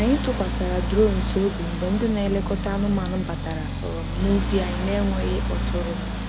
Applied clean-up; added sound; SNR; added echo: none; Accelerating, revving, vroom; 1 dB; none.